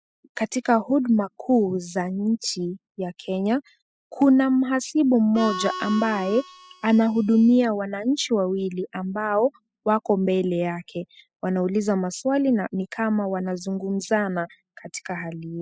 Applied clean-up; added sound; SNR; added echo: classical method spectral subtraction.